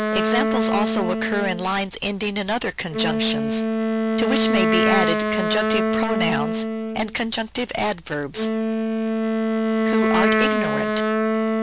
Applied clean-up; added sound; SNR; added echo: none; Wind instrument, woodwind instrument; -4 dB; none.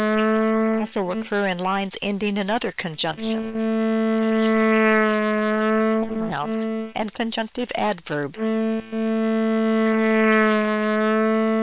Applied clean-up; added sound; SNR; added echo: neural separator model SepFormer WHAM!.